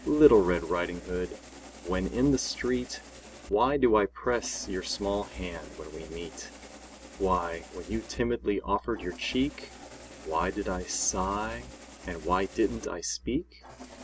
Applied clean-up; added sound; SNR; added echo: none; Engine starting; 19 dB; none.